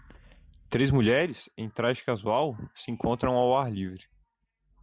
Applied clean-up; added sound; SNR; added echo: none; none; none; none.